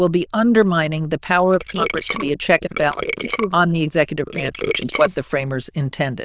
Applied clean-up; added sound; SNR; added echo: neural diffusion model UNIVERSE++.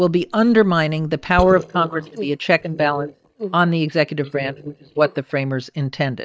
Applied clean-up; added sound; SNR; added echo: neural mask model DeepFilterNet 3.